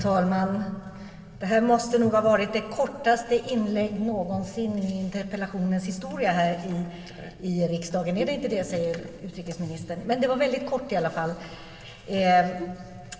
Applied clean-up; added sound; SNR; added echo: none; Wind instrument, woodwind instrument; 14 dB; reverberation time 2.0 s.